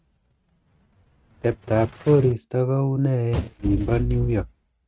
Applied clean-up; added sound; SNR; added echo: neural mask model RNNoise.